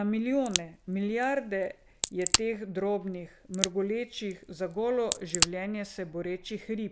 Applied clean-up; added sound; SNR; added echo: none; Crack; 2 dB; none.